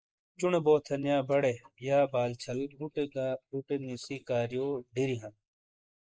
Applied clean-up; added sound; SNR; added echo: neural mask model Resemble Enhance denoiser.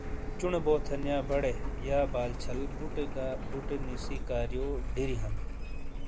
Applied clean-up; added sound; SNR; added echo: none; Printer; 0 dB; none.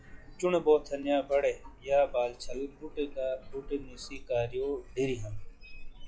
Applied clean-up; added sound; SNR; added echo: classical method log-MMSE.